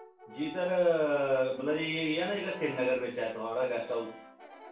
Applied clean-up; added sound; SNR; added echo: none; Brass instrument; 18 dB; reverberation time 0.4 s.